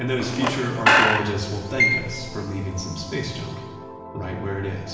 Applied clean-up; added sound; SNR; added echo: none; Squeak / Screech; -4 dB; reverberation time 1.2 s.